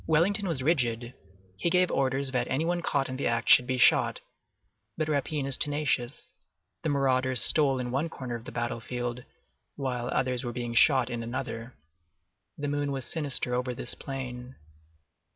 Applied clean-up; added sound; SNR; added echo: none; none; none; none.